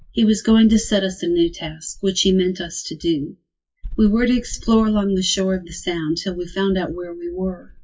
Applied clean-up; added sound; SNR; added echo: classical method WPE with log-MMSE.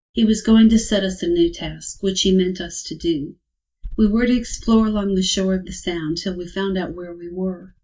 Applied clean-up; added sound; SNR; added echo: neural mask model DeepFilterNet 3.